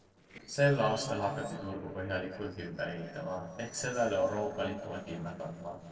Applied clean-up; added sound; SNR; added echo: neural separator model SepFormer DNS4.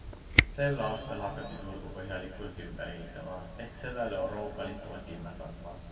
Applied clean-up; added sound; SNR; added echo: none; Camera; -1 dB; reverberation time 2.3 s.